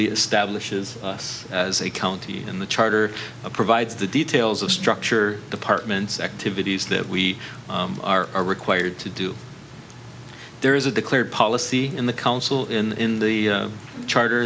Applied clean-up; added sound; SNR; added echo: none; none; none; none.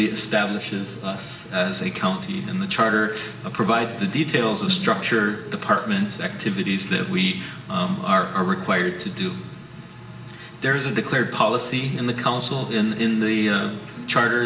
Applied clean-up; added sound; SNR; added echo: none; none; none; reverberation time 1.1 s.